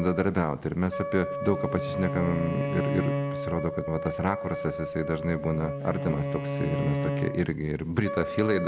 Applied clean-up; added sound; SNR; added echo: none; Bowed string instrument + Wind instrument, woodwind instrument; 3 dB; none.